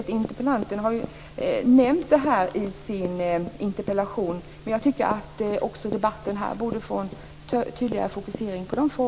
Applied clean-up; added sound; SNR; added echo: none; Run; 15 dB; none.